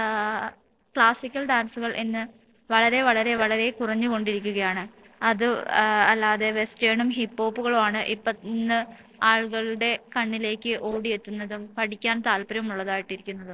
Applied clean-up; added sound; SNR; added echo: neural separator model SepFormer DNS4.